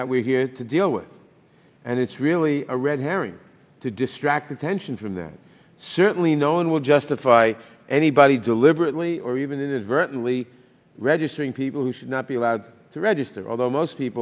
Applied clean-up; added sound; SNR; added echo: none; none; none; none.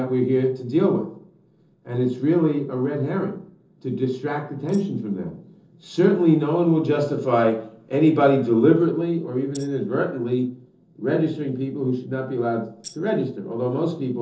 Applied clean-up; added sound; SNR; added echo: neural separator model SepFormer DNS4.